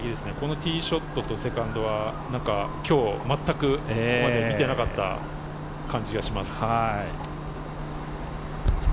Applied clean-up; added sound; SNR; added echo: none; Clock; 4 dB; none.